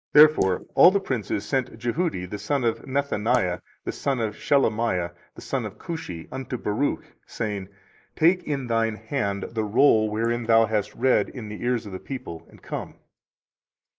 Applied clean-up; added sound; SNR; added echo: neural mask model Resemble Enhance denoiser.